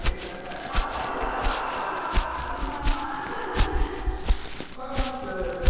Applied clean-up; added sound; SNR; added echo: none; Walk, footsteps; -4 dB; reverberation time 2.1 s.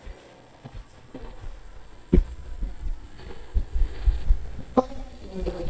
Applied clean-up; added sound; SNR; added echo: neural mask model DeepFilterNet 3.